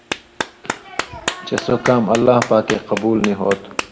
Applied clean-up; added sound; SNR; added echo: none; Clapping; 9 dB; reverberation time 1.2 s.